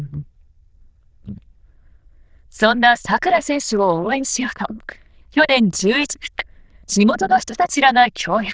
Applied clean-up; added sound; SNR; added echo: neural diffusion model UNIVERSE++.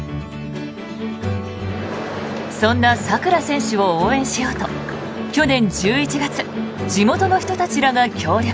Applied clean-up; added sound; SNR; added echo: none; none; none; none.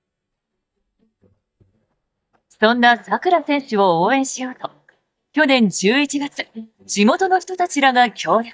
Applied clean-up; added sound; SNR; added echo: neural mask model DeepFilterNet 3.